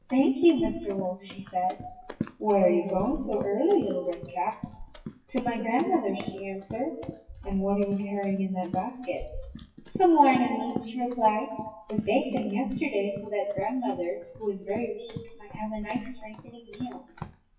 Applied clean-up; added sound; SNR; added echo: classical method WPE with log-MMSE.